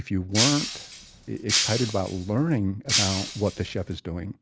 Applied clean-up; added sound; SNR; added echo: none; Shatter; 1 dB; none.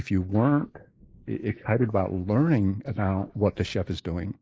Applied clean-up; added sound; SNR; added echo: neural mask model Resemble Enhance denoiser.